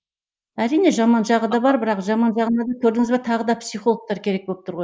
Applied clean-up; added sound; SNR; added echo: neural mask model Resemble Enhance denoiser.